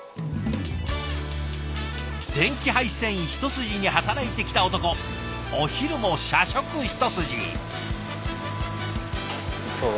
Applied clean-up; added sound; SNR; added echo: none; Fire; 18 dB; none.